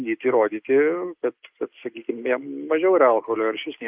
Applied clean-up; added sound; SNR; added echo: neural mask model Resemble Enhance denoiser.